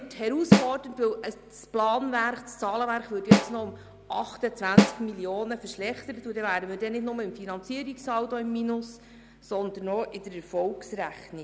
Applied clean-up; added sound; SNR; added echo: none; Snare drum; -5 dB; none.